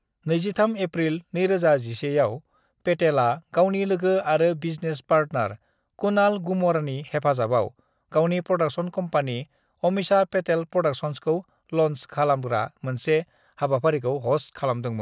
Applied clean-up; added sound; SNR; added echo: none; none; none; none.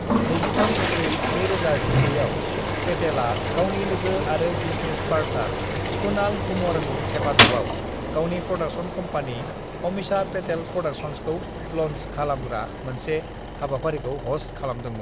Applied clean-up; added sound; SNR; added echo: none; Engine + Toilet flush; -2 dB; none.